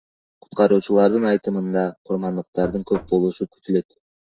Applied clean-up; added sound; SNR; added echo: neural separator model SepFormer DNS4.